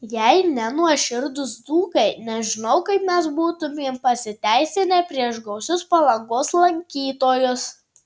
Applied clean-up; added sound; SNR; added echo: none; none; none; none.